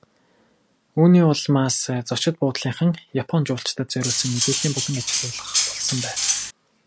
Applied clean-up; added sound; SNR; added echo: none; Cutlery, silverware; 2 dB; none.